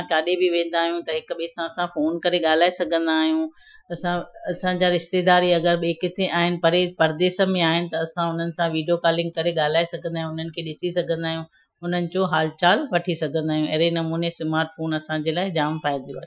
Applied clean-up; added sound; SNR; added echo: classical method Wiener filter.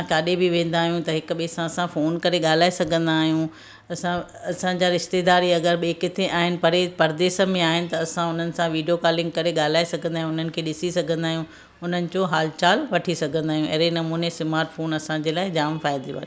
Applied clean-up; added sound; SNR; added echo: none; none; none; none.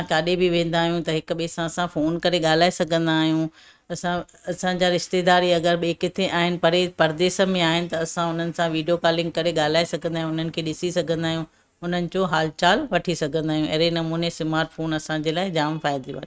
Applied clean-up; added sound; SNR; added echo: neural mask model RNNoise.